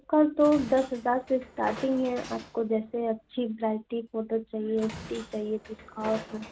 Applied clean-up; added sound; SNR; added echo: none; Train; 17 dB; none.